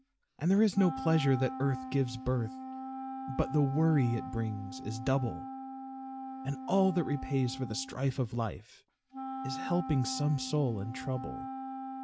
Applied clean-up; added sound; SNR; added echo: none; Wind instrument, woodwind instrument; 9 dB; none.